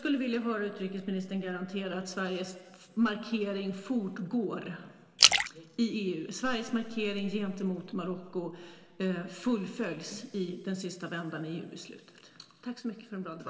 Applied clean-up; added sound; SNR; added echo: none; Splash, splatter; -4 dB; reverberation time 2.8 s.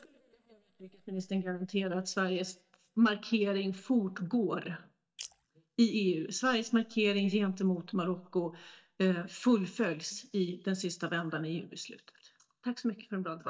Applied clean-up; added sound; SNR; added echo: neural mask model DeepFilterNet 3.